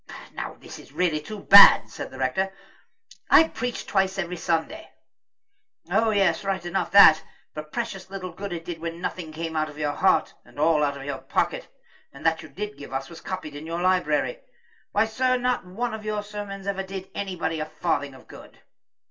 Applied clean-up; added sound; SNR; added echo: none; none; none; reverberation time 0.2 s.